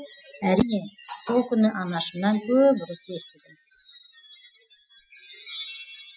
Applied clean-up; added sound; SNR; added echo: classical method spectral subtraction.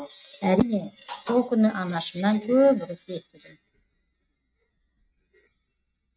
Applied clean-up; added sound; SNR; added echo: neural mask model RNNoise.